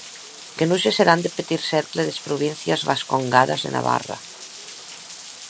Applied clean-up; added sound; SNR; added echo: none; Rain; 16 dB; none.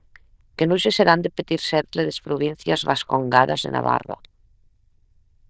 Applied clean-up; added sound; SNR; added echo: neural diffusion model UNIVERSE++.